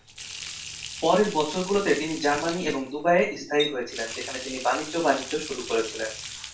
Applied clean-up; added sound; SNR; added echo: none; Water tap, faucet; 11 dB; reverberation time 0.3 s.